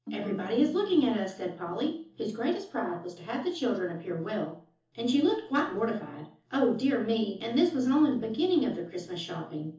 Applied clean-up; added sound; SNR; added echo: neural separator model SepFormer DNS4.